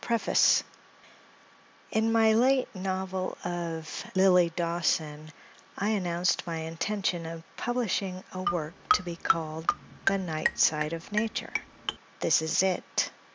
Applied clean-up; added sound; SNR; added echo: none; Marimba, xylophone; 3 dB; none.